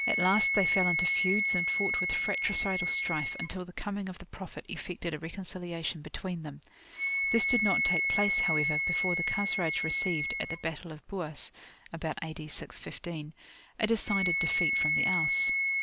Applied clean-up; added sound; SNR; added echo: none; Wind instrument, woodwind instrument; -2 dB; none.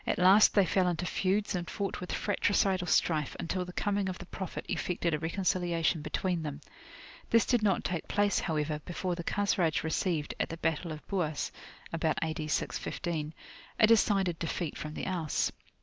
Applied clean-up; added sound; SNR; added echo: none; none; none; none.